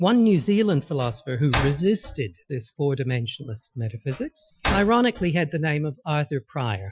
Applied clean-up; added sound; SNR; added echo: classical method Wiener filter.